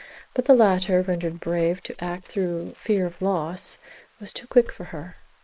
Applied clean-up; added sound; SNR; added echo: neural mask model Resemble Enhance denoiser.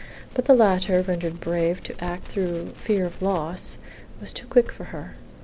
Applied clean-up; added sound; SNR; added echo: none; Crackle; 13 dB; none.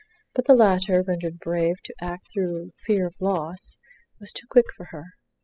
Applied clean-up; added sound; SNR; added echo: classical method spectral subtraction.